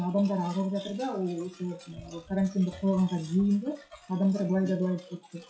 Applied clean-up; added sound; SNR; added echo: classical method WPE with log-MMSE.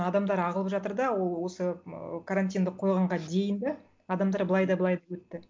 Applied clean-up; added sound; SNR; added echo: none; none; none; none.